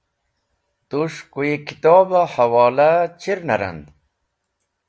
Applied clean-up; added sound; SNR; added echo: none; none; none; none.